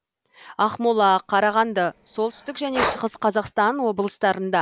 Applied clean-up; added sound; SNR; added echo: none; Breathing; 10 dB; none.